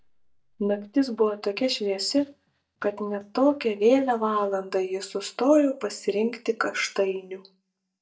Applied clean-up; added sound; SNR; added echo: neural mask model DeepFilterNet 3.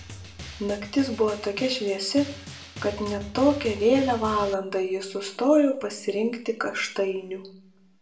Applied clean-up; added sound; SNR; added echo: none; Drum; 16 dB; reverberation time 0.4 s.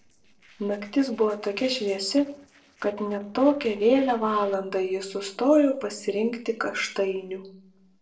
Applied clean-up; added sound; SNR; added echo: neural separator model SepFormer DNS4.